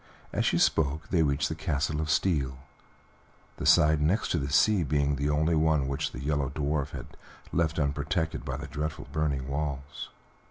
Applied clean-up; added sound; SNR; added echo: none; none; none; none.